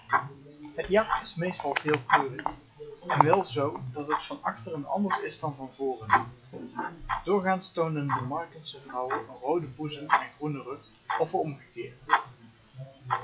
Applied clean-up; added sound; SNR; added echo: classical method WPE with log-MMSE.